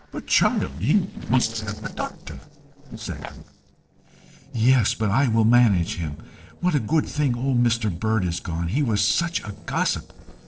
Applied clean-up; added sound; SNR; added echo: neural separator model SepFormer DNS4.